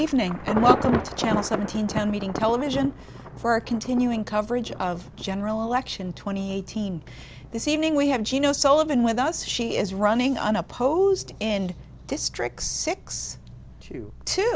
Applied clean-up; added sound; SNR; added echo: none; Thunder / Traffic noise, roadway noise / Rain / Insect; 10 dB; none.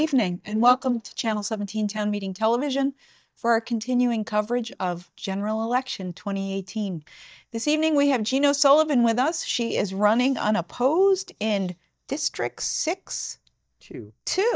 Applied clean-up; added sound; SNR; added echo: neural mask model DeepFilterNet 3.